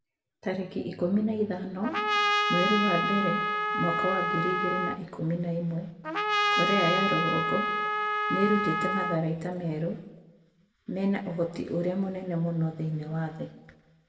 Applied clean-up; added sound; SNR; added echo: none; Trumpet; -2 dB; reverberation time 1.0 s.